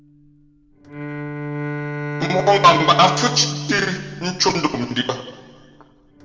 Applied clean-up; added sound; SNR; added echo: none; Bowed string instrument; 8 dB; reverberation time 1.5 s.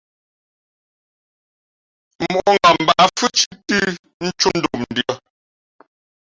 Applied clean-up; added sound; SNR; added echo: none; none; none; none.